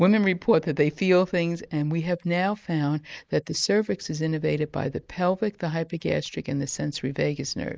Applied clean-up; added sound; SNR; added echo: neural mask model Resemble Enhance denoiser.